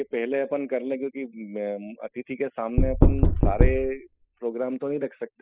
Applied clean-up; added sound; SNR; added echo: classical method spectral subtraction.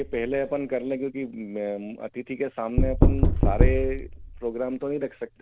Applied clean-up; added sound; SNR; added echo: none; Knock; -4 dB; none.